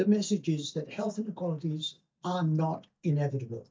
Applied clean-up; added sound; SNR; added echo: neural mask model DeepFilterNet 3.